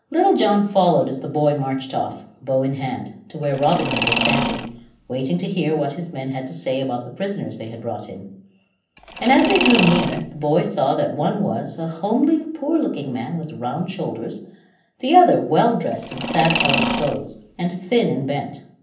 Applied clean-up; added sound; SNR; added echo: none; Mechanisms; 3 dB; reverberation time 0.6 s.